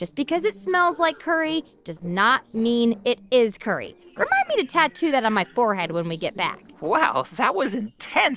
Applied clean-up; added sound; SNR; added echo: neural separator model SepFormer DNS4.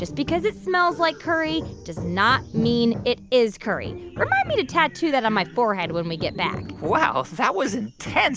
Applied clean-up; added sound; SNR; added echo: none; Hammer; 16 dB; none.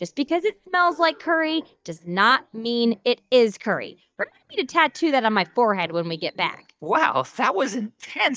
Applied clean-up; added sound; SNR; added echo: neural mask model DeepFilterNet 3.